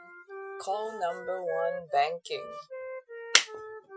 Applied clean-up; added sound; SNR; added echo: classical method Wiener filter.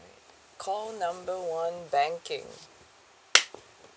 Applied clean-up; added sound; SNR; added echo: none; none; none; none.